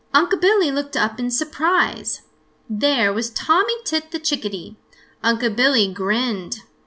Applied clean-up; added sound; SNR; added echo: none; none; none; none.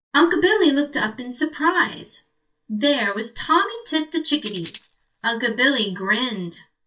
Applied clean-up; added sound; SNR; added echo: neural mask model DeepFilterNet 3.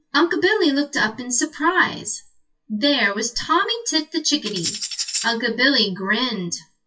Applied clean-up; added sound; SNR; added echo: classical method WPE with log-MMSE.